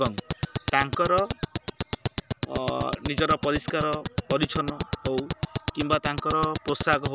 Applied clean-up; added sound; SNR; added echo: none; Tick-tock; 4 dB; none.